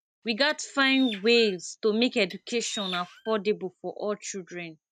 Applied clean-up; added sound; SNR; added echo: neural mask model RNNoise.